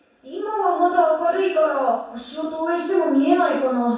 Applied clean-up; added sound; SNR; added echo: none; none; none; reverberation time 0.7 s.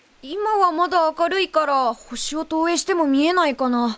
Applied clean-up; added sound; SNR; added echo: none; none; none; none.